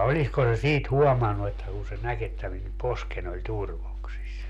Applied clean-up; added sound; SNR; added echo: none; none; none; none.